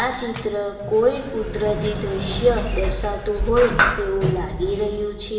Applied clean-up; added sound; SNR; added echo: none; Sliding door; 3 dB; reverberation time 2.2 s.